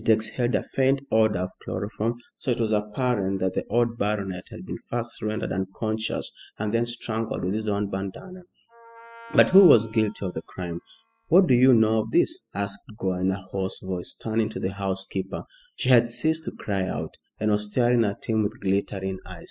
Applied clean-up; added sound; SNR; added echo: classical method spectral subtraction.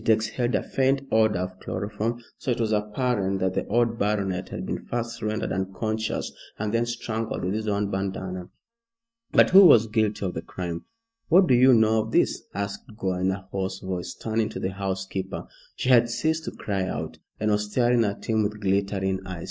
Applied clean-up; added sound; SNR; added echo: neural mask model DeepFilterNet 3.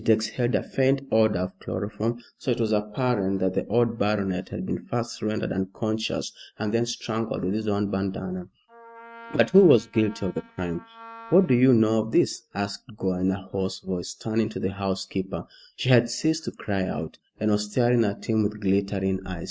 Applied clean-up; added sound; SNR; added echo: neural mask model RNNoise.